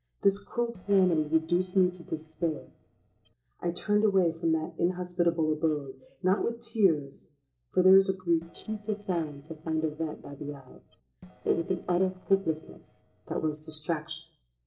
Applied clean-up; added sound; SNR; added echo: neural separator model SepFormer DNS4.